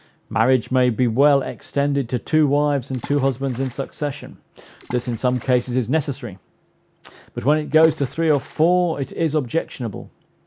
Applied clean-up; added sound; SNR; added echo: none; Water / Splash, splatter; 20 dB; none.